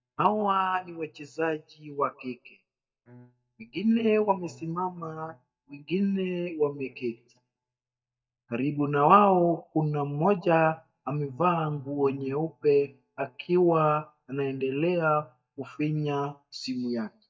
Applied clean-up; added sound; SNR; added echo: neural mask model DeepFilterNet 3.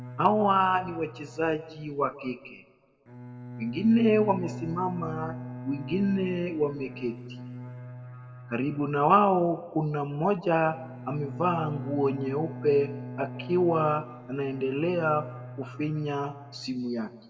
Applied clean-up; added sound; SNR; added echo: none; Bowed string instrument; 13 dB; reverberation time 0.9 s.